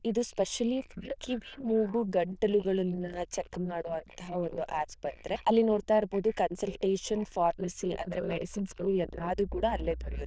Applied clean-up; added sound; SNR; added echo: neural diffusion model UNIVERSE++.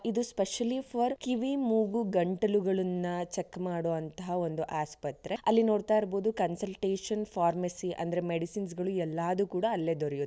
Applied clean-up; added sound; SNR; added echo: none; none; none; none.